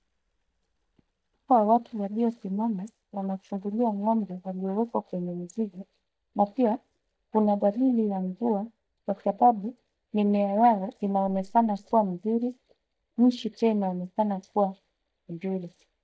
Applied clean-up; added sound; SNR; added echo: neural mask model DeepFilterNet 3.